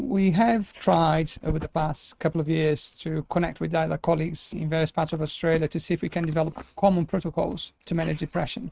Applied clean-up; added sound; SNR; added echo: neural mask model RNNoise.